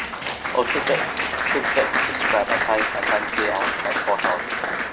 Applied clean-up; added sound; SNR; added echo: none; Applause; -2 dB; none.